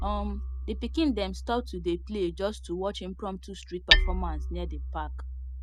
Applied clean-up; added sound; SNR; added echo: none; Hammer; -2 dB; none.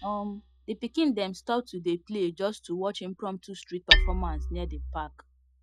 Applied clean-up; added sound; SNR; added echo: classical method log-MMSE.